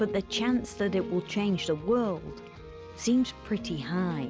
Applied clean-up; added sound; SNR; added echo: none; Piano; 12 dB; none.